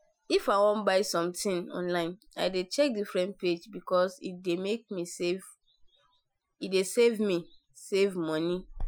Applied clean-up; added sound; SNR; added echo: classical method Wiener filter.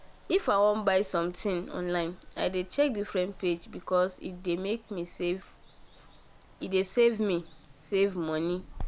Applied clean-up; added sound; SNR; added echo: none; Water; 16 dB; none.